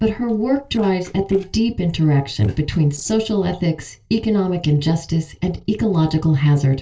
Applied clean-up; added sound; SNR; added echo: neural separator model SepFormer DNS4.